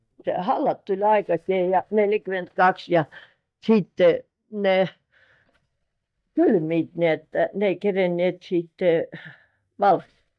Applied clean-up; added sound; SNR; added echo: neural mask model DeepFilterNet 3.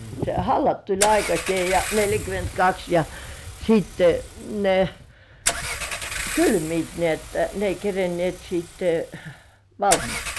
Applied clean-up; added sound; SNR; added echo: none; Engine / Car; 8 dB; none.